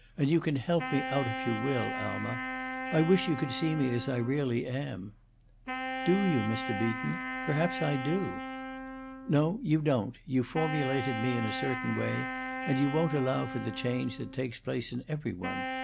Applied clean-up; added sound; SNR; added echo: none; Wind instrument, woodwind instrument; 7 dB; none.